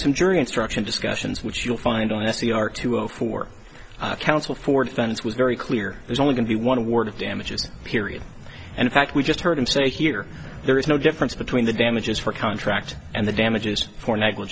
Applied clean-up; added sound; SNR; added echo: none; none; none; none.